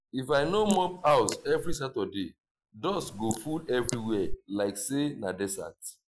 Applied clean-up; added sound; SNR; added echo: neural mask model Resemble Enhance denoiser.